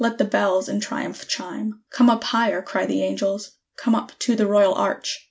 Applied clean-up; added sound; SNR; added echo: none; none; none; none.